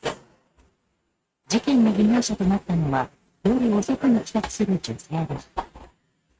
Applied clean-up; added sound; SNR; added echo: neural mask model RNNoise.